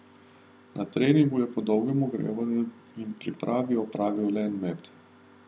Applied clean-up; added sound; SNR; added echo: none; none; none; none.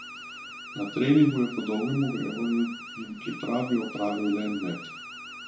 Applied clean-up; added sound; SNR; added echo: none; Alarm; 13 dB; reverberation time 0.4 s.